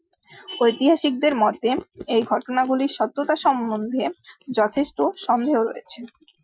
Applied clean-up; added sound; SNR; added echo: classical method Wiener filter.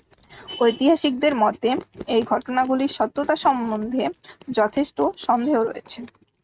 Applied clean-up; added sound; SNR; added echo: neural mask model RNNoise.